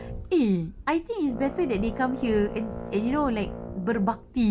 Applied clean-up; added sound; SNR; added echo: none; Brass instrument; 12 dB; none.